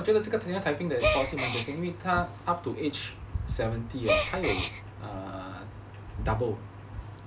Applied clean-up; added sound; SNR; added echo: none; Gasp; 0 dB; none.